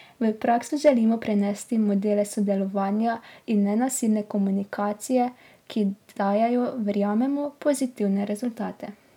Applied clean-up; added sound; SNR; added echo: none; none; none; none.